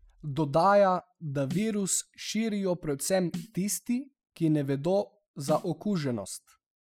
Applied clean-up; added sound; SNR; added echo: classical method spectral subtraction.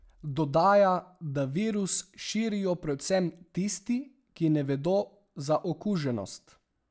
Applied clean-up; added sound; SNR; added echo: none; none; none; none.